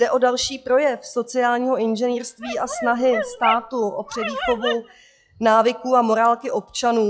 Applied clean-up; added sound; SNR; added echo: classical method log-MMSE.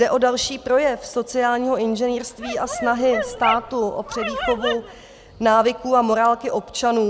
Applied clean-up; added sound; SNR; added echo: none; Dog; 7 dB; none.